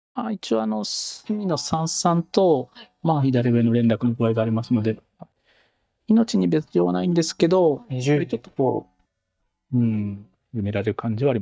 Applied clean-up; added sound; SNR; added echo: neural mask model DeepFilterNet 3.